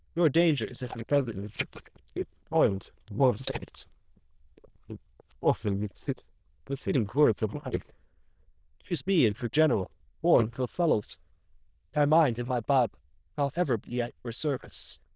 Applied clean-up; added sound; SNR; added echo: neural diffusion model UNIVERSE++.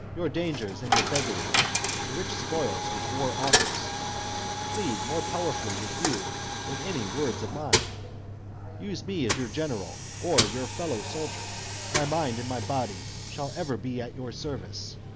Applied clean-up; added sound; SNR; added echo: none; Coin (dropping); -2 dB; none.